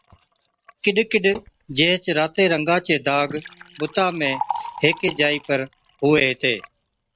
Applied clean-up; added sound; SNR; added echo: neural mask model RNNoise.